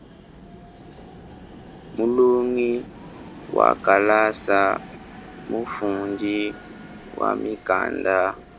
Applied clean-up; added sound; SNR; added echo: none; Train; 17 dB; none.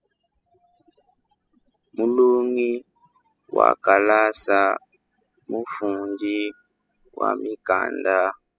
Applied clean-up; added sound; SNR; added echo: classical method spectral subtraction.